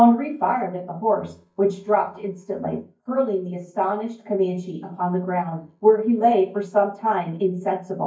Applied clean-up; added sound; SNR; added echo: neural mask model DeepFilterNet 3.